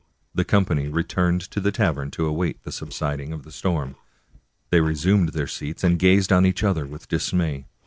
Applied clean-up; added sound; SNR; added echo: neural separator model SepFormer DNS4.